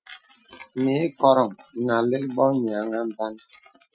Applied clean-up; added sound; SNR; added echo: classical method Wiener filter.